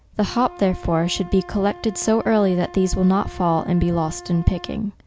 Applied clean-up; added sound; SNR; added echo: none; Wind instrument, woodwind instrument; 19 dB; none.